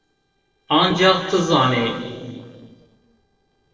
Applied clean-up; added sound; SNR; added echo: neural separator model SepFormer DNS4.